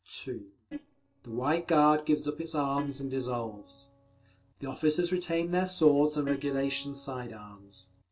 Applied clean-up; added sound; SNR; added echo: neural separator model SepFormer DNS4.